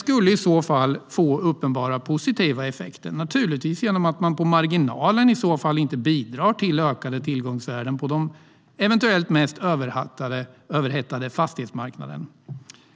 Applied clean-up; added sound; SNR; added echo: none; none; none; none.